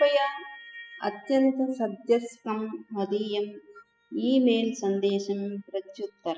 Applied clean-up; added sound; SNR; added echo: classical method spectral subtraction.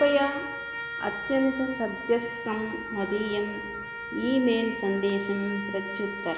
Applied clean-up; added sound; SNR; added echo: none; Trumpet; 8 dB; none.